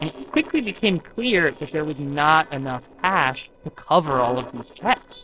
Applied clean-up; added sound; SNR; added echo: neural separator model SepFormer DNS4.